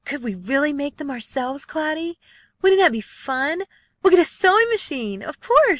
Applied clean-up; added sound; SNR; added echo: none; none; none; none.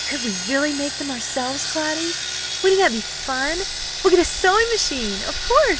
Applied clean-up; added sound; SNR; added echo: none; Sawing; 6 dB; none.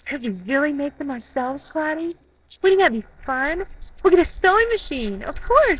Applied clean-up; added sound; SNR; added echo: neural separator model SepFormer DNS4.